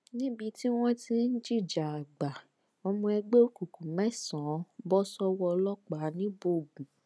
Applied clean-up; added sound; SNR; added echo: none; none; none; none.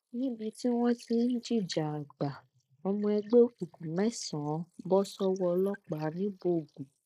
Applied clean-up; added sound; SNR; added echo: neural mask model Resemble Enhance denoiser.